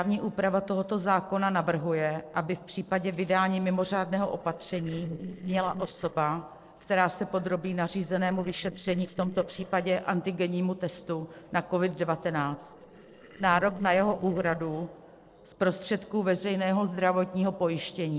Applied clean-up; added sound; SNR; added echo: neural separator model SepFormer DNS4.